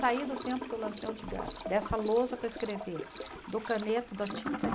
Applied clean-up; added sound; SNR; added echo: none; Cricket + Toilet flush / Gurgling; 2 dB; none.